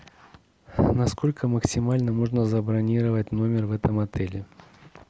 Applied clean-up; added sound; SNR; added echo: none; none; none; none.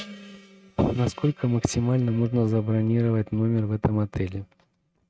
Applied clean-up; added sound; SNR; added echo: neural mask model RNNoise.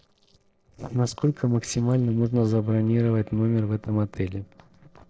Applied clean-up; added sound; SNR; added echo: neural separator model SepFormer DNS4.